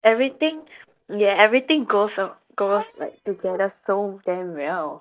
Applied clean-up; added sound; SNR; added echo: neural mask model DeepFilterNet 3.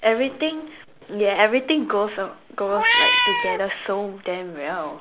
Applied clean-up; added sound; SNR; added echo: none; Meow; -4 dB; none.